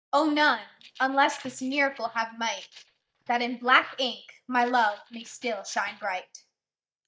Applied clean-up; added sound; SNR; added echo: neural mask model DeepFilterNet 3.